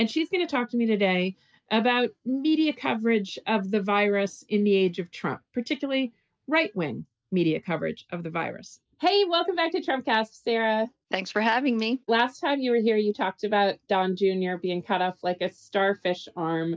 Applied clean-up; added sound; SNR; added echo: none; none; none; none.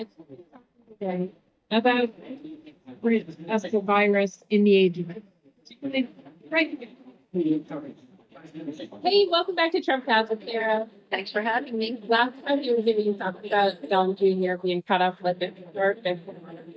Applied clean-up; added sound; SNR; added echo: neural mask model DeepFilterNet 3.